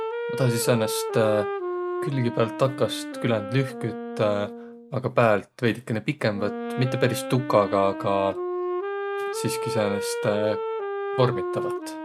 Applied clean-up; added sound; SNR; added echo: none; Wind instrument, woodwind instrument; 5 dB; none.